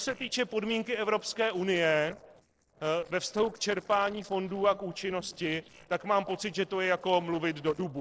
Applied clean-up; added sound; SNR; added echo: neural separator model SepFormer DNS4.